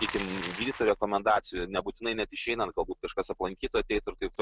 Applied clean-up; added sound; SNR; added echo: none; Bicycle; 15 dB; none.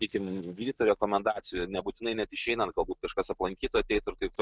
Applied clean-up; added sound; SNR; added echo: neural mask model DeepFilterNet 3.